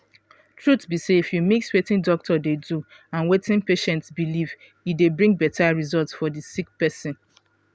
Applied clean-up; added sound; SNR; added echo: none; none; none; none.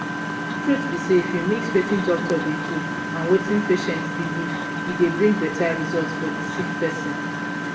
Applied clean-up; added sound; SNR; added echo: none; Engine; 3 dB; reverberation time 0.7 s.